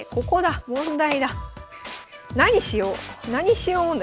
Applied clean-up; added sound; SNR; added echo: none; none; none; none.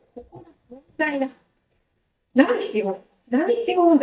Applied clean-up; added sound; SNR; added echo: neural mask model DeepFilterNet 3.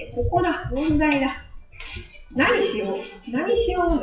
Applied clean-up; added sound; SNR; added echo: classical method WPE with log-MMSE.